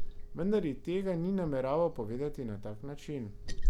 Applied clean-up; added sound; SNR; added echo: none; Liquid; 0 dB; none.